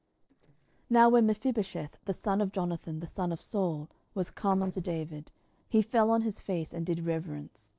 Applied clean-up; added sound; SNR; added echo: neural separator model SepFormer DNS4.